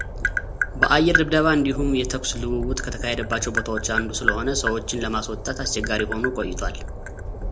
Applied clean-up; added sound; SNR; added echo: none; Tap + Train; 3 dB; none.